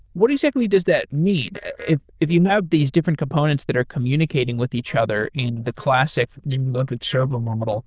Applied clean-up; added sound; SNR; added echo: neural diffusion model UNIVERSE++.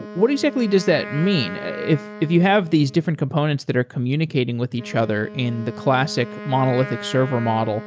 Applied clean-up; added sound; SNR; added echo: none; Wind instrument, woodwind instrument; 15 dB; none.